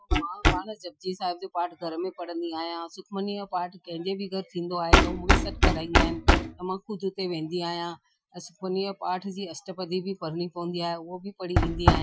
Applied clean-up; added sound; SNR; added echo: classical method Wiener filter.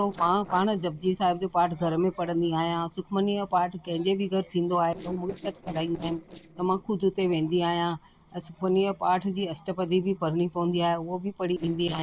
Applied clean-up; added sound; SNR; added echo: neural separator model SepFormer DNS4.